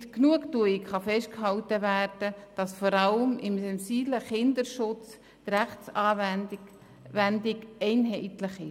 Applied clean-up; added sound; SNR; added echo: none; none; none; none.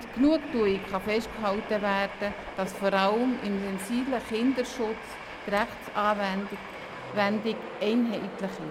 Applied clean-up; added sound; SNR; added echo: none; Train; 11 dB; none.